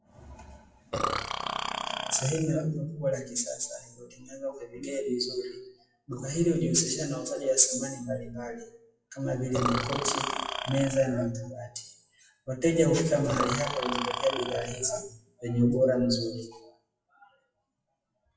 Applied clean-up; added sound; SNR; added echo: classical method WPE with log-MMSE.